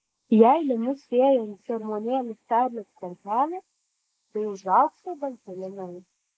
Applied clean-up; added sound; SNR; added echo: neural mask model Resemble Enhance denoiser.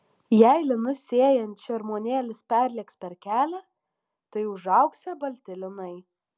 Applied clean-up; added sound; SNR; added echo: none; none; none; none.